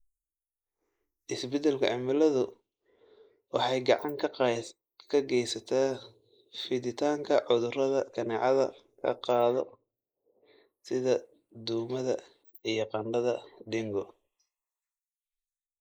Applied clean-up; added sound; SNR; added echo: neural mask model Resemble Enhance denoiser.